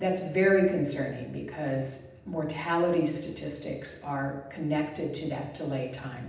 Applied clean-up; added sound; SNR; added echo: none; none; none; reverberation time 0.8 s.